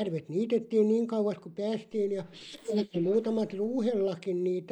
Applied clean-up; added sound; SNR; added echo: neural mask model Resemble Enhance denoiser.